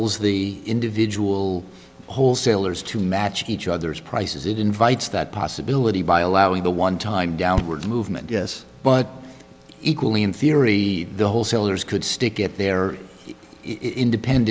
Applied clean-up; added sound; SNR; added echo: none; none; none; none.